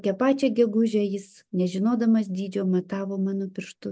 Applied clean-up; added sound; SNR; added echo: none; none; none; none.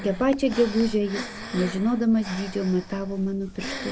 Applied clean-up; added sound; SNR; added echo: none; Breathing; 11 dB; none.